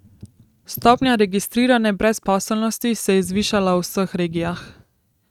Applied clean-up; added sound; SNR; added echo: neural mask model RNNoise.